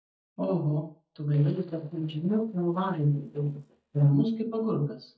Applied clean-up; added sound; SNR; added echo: neural mask model DeepFilterNet 3.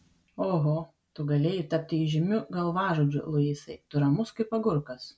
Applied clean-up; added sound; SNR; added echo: none; none; none; none.